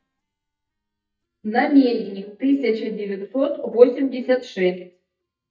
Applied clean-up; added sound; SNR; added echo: neural mask model DeepFilterNet 3.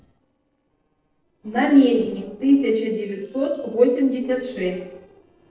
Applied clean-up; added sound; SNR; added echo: neural separator model SepFormer DNS4.